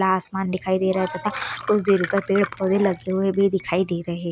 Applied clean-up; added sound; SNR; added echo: none; Glass; 14 dB; none.